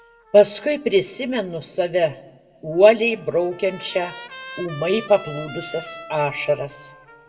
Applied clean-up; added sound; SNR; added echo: none; Trumpet; 19 dB; reverberation time 1.2 s.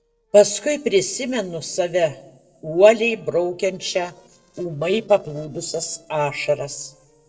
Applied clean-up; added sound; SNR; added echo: neural separator model SepFormer DNS4.